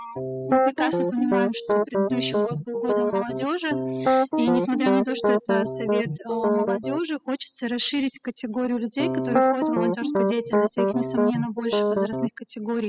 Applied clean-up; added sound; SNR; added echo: classical method spectral subtraction.